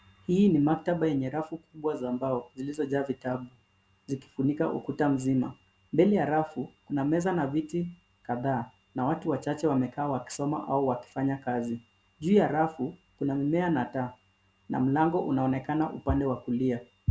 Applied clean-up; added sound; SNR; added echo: none; none; none; none.